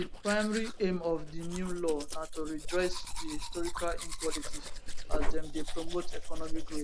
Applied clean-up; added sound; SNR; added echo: none; Domestic sounds, home sounds; -4 dB; none.